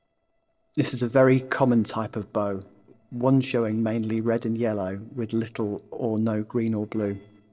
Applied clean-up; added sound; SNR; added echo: neural separator model SepFormer DNS4.